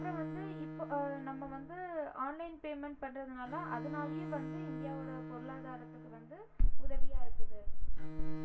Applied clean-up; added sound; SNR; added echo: none; Bowed string instrument; 15 dB; reverberation time 0.2 s.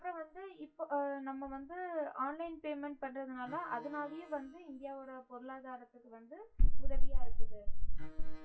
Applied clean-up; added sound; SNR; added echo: classical method WPE with log-MMSE.